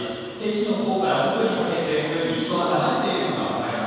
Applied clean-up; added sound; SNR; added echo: none; none; none; reverberation time 2.1 s.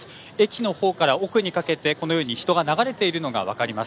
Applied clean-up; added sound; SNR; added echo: none; none; none; none.